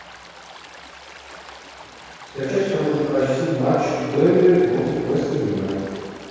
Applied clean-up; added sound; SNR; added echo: none; Stream; 19 dB; reverberation time 2.0 s.